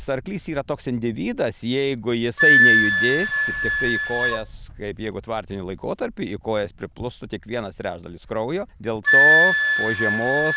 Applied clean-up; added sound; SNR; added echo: none; Wind instrument, woodwind instrument; -3 dB; none.